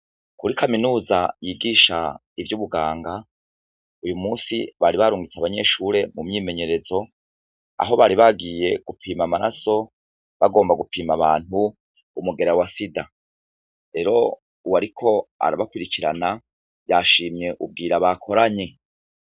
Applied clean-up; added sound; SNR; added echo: none; none; none; none.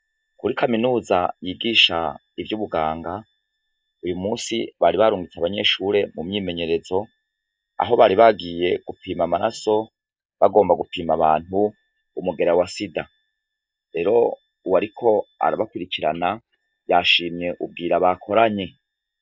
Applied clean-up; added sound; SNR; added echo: neural mask model DeepFilterNet 3.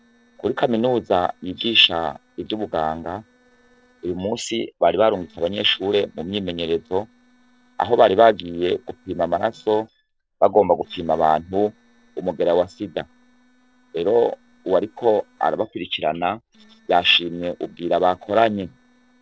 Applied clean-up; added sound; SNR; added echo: neural separator model SepFormer DNS4.